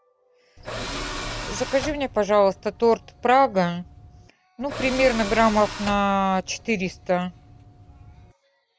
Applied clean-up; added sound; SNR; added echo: none; Tools; 11 dB; none.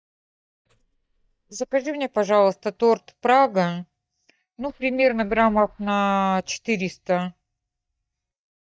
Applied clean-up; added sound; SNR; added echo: neural mask model DeepFilterNet 3.